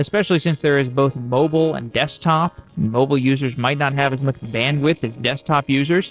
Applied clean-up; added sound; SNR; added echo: neural separator model SepFormer DNS4.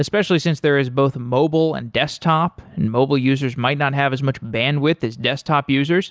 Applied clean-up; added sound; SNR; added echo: none; none; none; none.